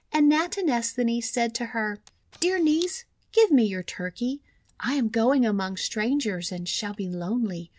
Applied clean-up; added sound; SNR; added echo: none; Camera; 18 dB; none.